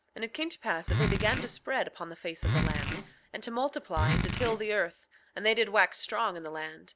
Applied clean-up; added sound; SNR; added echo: none; Zipper (clothing); -1 dB; none.